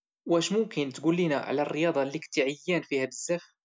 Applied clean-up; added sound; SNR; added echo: none; none; none; none.